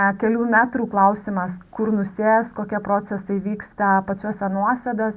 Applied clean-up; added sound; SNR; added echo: none; none; none; none.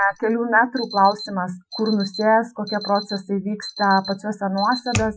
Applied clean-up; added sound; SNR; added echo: classical method Wiener filter.